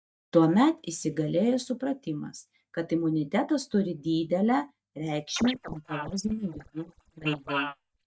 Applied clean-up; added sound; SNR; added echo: neural mask model DeepFilterNet 3.